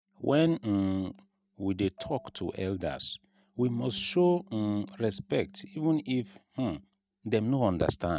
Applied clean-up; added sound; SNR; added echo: neural mask model DeepFilterNet 3.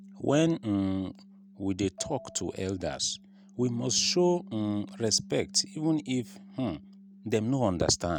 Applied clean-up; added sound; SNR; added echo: none; Marimba, xylophone + Bass guitar; 18 dB; none.